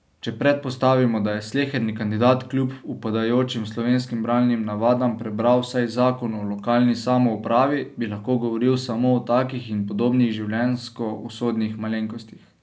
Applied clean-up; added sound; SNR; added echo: none; none; none; none.